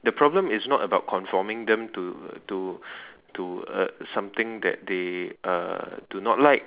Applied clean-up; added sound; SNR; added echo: none; none; none; none.